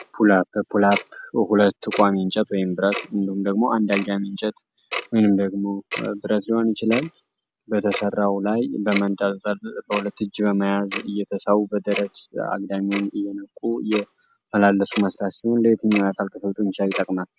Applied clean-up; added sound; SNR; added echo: none; Tick-tock; 13 dB; none.